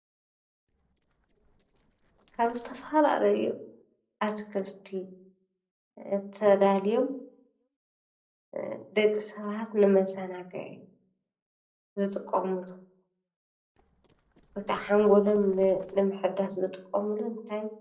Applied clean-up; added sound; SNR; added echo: neural separator model SepFormer DNS4.